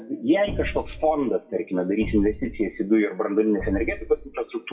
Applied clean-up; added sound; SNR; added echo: classical method WPE with log-MMSE.